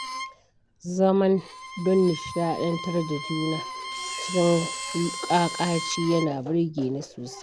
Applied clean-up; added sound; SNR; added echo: none; Bowed string instrument + Camera; 10 dB; none.